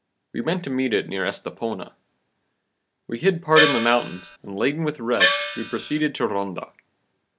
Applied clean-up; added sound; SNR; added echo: none; Gong; -2 dB; none.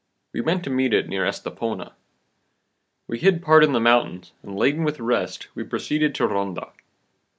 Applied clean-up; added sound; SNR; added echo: none; none; none; none.